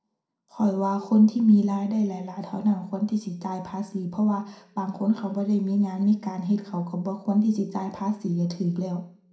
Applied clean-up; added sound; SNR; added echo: none; none; none; reverberation time 0.5 s.